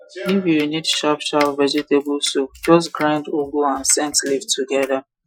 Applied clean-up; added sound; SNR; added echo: classical method Wiener filter.